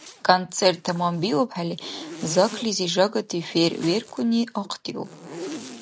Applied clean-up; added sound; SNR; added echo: none; Zipper (clothing); 16 dB; none.